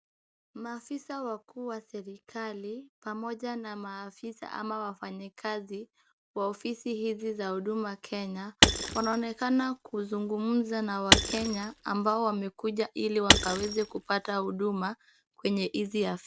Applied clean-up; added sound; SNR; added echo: none; Shatter / Crushing; -3 dB; none.